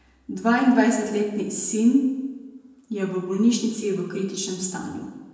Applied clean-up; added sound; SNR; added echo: none; none; none; reverberation time 0.9 s.